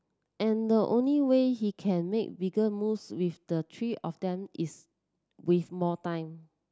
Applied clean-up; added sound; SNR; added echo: none; none; none; none.